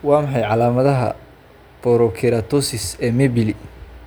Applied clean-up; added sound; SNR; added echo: none; none; none; none.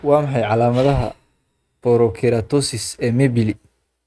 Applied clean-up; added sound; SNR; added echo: neural mask model RNNoise.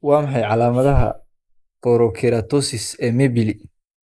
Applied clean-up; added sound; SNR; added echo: neural mask model Resemble Enhance denoiser.